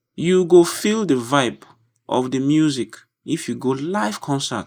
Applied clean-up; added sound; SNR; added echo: neural mask model Resemble Enhance denoiser.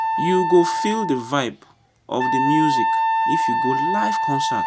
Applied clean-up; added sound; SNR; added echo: none; Wind instrument, woodwind instrument; -2 dB; none.